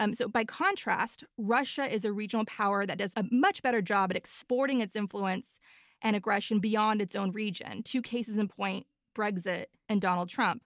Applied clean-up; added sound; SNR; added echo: none; none; none; none.